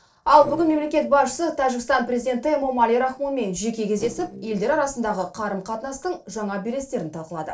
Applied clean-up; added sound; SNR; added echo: neural separator model SepFormer DNS4.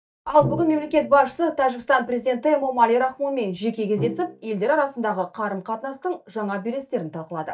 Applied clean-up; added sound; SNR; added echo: neural mask model DeepFilterNet 3.